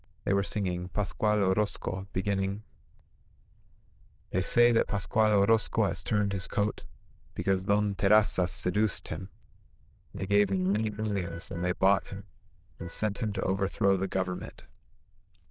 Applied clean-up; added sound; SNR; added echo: neural diffusion model UNIVERSE++.